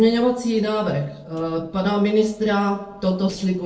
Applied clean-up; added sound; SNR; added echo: neural separator model SepFormer DNS4.